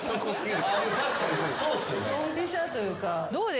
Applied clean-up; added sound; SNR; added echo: none; none; none; none.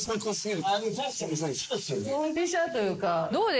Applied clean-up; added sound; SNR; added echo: neural mask model Resemble Enhance denoiser.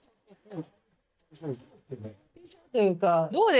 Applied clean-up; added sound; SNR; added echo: neural mask model DeepFilterNet 3.